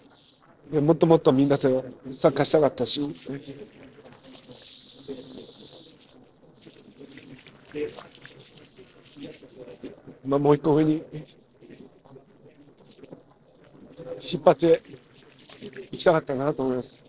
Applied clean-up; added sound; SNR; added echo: neural separator model SepFormer DNS4.